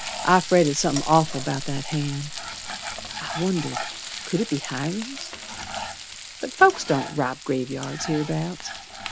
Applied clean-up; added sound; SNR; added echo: none; Frying (food); 9 dB; none.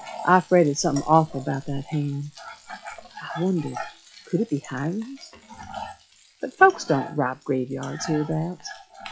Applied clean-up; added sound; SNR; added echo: classical method log-MMSE.